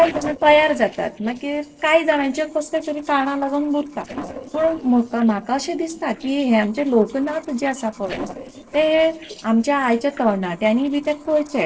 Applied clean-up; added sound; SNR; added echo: neural separator model SepFormer DNS4.